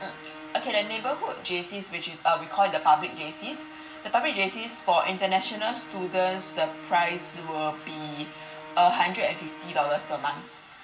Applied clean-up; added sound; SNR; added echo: none; Musical instrument; 17 dB; reverberation time 0.4 s.